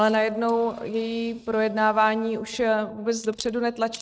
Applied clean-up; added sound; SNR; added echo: neural mask model RNNoise.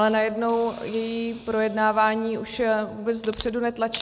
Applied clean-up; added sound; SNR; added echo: none; Hiss; 15 dB; none.